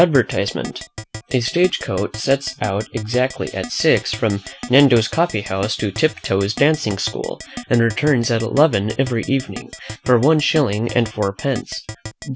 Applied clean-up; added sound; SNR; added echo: none; Keyboard (musical); 15 dB; none.